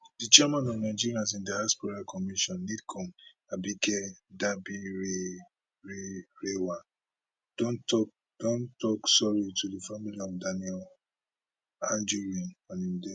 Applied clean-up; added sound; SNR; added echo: none; none; none; none.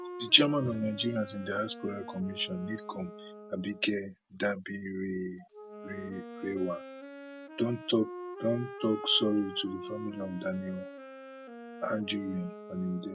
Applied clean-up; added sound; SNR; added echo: none; Wind instrument, woodwind instrument; 13 dB; none.